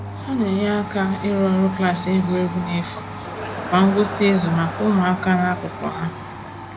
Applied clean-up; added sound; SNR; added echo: none; Domestic sounds, home sounds + Crowd; 10 dB; none.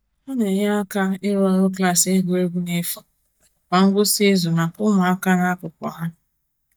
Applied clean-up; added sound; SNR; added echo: neural mask model DeepFilterNet 3.